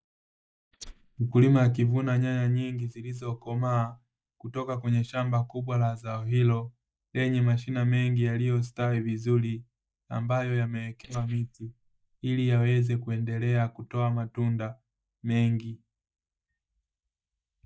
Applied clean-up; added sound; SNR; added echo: neural mask model DeepFilterNet 3.